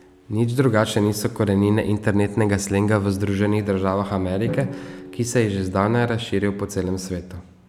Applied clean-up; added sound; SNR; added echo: none; Drum; 18 dB; none.